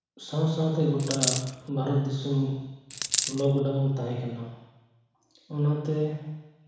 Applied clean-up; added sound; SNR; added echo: none; Coin (dropping); 2 dB; reverberation time 1.1 s.